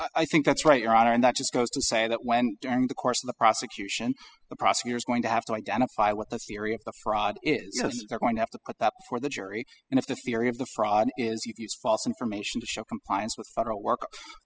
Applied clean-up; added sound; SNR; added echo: classical method spectral subtraction.